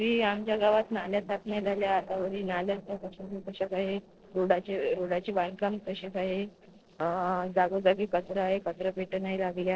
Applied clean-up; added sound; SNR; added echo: neural separator model SepFormer DNS4.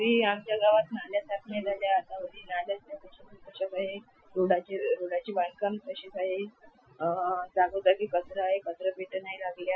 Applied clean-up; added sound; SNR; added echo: classical method Wiener filter.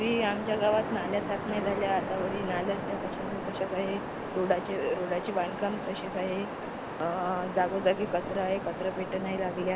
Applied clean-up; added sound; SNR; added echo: none; Waves, surf; 5 dB; none.